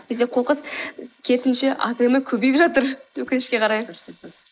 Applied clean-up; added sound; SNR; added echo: neural mask model Resemble Enhance denoiser.